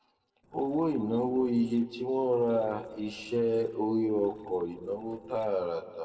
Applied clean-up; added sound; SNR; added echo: neural separator model SepFormer DNS4.